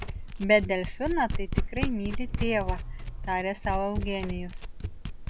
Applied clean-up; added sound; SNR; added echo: none; Domestic sounds, home sounds; 2 dB; none.